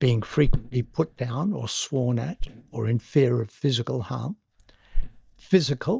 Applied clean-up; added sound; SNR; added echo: neural mask model DeepFilterNet 3.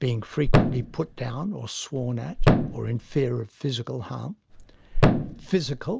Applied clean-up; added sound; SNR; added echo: none; Thump, thud; -5 dB; none.